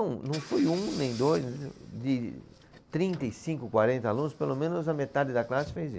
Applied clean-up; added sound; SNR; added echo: none; Engine / Car; 19 dB; none.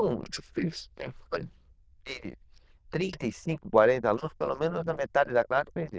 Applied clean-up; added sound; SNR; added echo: neural diffusion model UNIVERSE++.